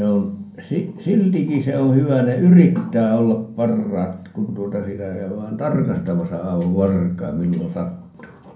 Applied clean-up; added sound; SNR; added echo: none; none; none; reverberation time 0.6 s.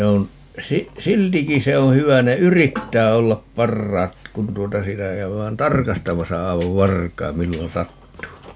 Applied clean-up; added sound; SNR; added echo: none; none; none; none.